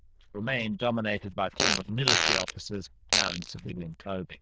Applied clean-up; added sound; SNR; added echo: neural diffusion model UNIVERSE++.